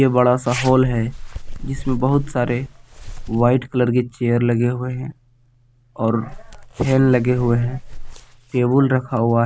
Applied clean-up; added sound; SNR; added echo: none; Zipper (clothing); 13 dB; none.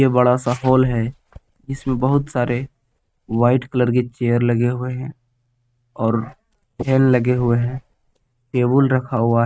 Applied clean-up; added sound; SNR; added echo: neural mask model RNNoise.